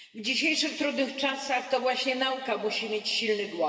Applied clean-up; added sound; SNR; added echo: none; none; none; reverberation time 2.3 s.